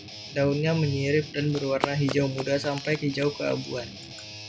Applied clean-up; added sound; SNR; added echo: none; Guitar + Run; 11 dB; none.